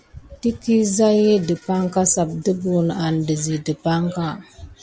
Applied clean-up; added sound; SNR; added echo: none; none; none; none.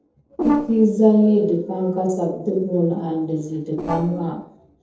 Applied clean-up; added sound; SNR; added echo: neural separator model SepFormer DNS4.